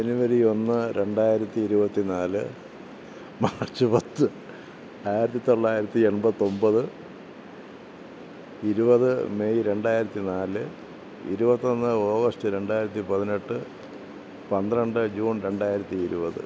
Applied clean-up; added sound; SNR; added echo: none; none; none; none.